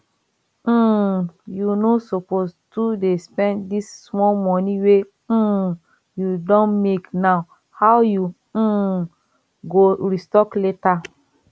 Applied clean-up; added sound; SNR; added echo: none; none; none; none.